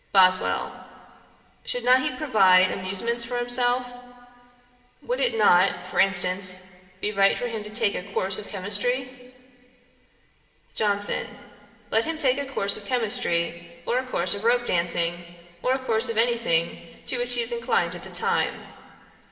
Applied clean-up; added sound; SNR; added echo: none; none; none; reverberation time 2.5 s.